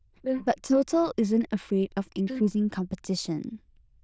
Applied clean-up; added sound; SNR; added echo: neural diffusion model UNIVERSE++.